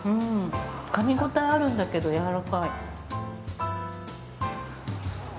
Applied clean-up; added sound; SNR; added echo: none; none; none; none.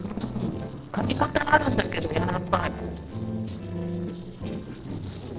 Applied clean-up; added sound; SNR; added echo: neural separator model SepFormer DNS4.